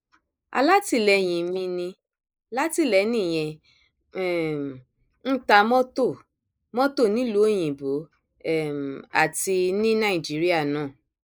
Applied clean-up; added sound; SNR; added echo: neural mask model Resemble Enhance denoiser.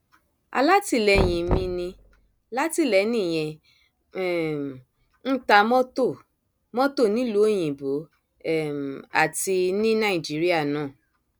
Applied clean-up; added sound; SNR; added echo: none; Knock; 7 dB; none.